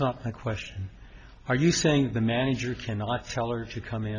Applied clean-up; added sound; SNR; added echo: none; none; none; none.